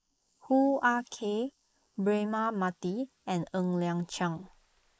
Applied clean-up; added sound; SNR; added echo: neural mask model Resemble Enhance denoiser.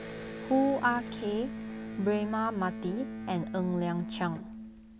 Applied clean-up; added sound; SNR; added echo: none; Electric guitar; 8 dB; none.